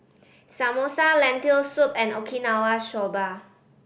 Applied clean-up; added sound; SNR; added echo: none; none; none; none.